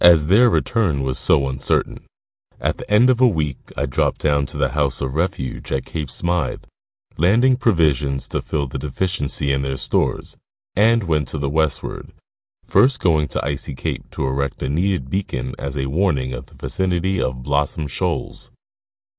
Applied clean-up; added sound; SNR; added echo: none; none; none; none.